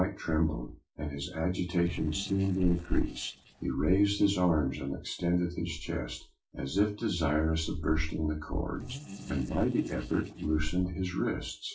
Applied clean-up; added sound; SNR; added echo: neural separator model SepFormer DNS4.